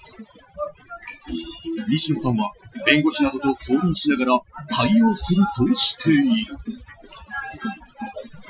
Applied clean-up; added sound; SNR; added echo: classical method Wiener filter.